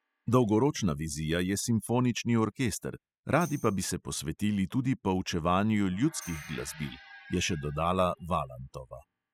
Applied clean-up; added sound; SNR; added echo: classical method spectral subtraction.